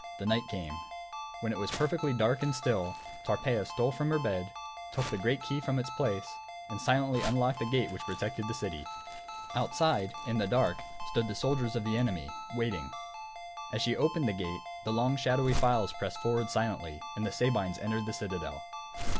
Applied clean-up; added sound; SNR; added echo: none; Ringtone + Crumpling, crinkling; 7 dB; none.